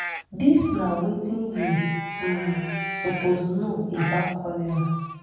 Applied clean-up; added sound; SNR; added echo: none; Livestock, farm animals, working animals; 10 dB; reverberation time 1.2 s.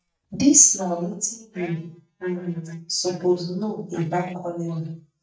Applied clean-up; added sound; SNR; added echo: neural mask model DeepFilterNet 3.